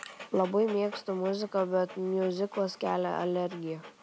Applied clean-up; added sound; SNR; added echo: none; Dog; 18 dB; none.